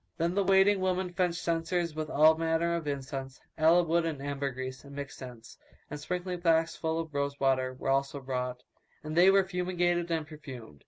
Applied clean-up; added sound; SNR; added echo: none; none; none; none.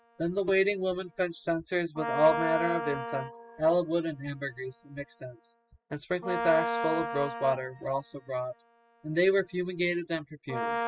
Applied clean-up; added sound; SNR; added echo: classical method spectral subtraction.